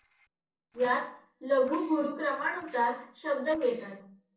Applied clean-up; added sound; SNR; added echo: neural separator model SepFormer DNS4.